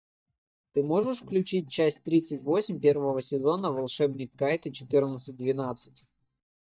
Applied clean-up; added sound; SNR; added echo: neural mask model DeepFilterNet 3.